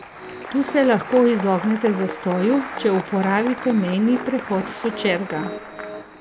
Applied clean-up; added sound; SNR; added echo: none; Applause + Piano; 10 dB; none.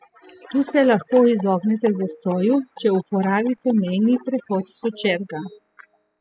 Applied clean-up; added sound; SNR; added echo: classical method spectral subtraction.